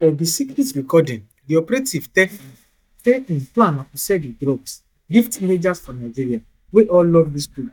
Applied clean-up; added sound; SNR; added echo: neural mask model DeepFilterNet 3.